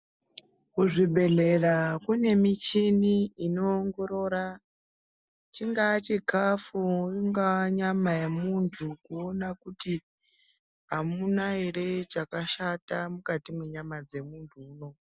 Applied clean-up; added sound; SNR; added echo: none; none; none; none.